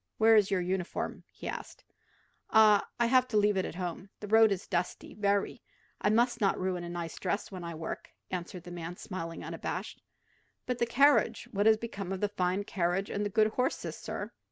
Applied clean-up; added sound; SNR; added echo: none; none; none; none.